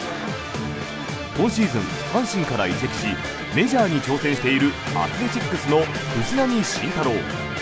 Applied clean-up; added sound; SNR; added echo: none; none; none; none.